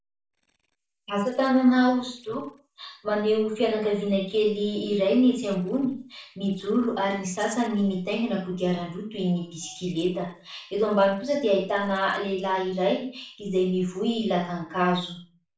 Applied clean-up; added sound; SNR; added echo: neural separator model SepFormer DNS4.